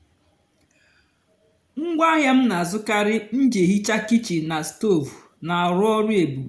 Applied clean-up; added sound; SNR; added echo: none; none; none; none.